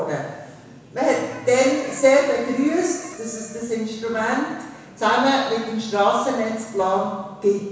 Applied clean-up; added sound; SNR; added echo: none; Chicken, rooster; 19 dB; reverberation time 1.0 s.